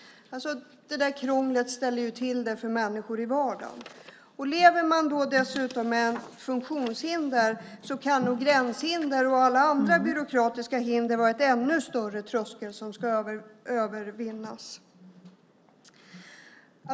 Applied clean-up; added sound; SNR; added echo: none; none; none; none.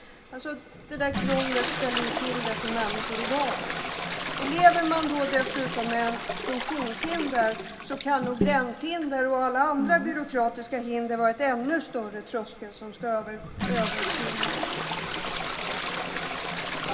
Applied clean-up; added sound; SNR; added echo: none; Toilet flush; 4 dB; reverberation time 1.6 s.